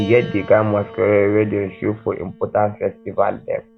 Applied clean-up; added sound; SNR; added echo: none; Piano; 19 dB; none.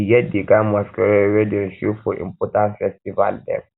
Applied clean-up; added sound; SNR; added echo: none; none; none; none.